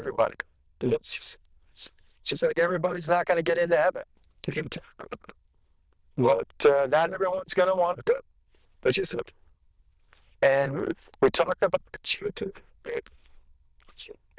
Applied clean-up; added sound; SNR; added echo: neural diffusion model UNIVERSE++.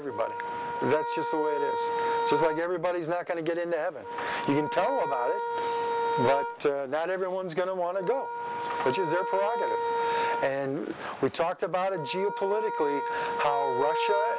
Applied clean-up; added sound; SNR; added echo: none; Wind instrument, woodwind instrument; 2 dB; none.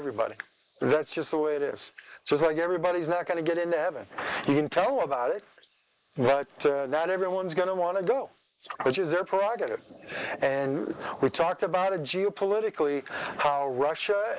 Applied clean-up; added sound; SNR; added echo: neural mask model Resemble Enhance denoiser.